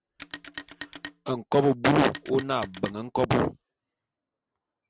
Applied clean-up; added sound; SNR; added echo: none; Telephone; 17 dB; none.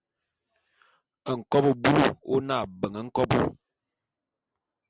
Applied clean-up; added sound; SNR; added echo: none; none; none; none.